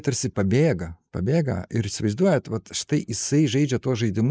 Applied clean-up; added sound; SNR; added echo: neural mask model Resemble Enhance denoiser.